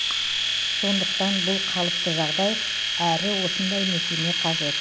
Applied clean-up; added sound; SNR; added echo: none; Domestic sounds, home sounds; -3 dB; none.